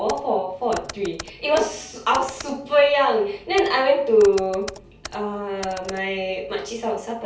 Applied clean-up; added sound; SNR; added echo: none; Computer keyboard; 18 dB; reverberation time 0.3 s.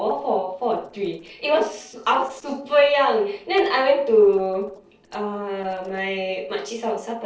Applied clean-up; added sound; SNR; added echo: neural separator model SepFormer DNS4.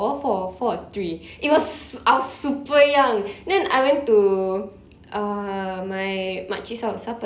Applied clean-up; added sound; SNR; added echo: none; none; none; none.